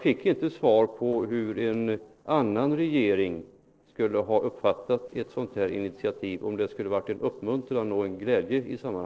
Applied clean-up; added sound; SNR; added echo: neural separator model SepFormer DNS4.